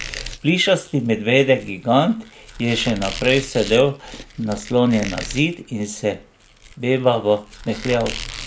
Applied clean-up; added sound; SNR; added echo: none; Squeak; 14 dB; none.